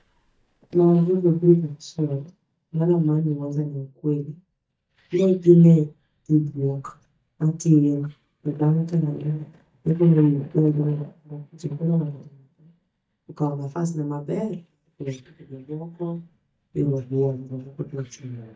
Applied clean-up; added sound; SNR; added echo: neural mask model DeepFilterNet 3.